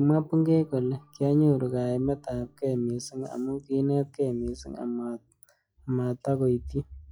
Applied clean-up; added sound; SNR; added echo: classical method log-MMSE.